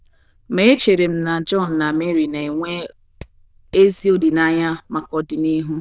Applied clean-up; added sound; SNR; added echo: neural diffusion model UNIVERSE++.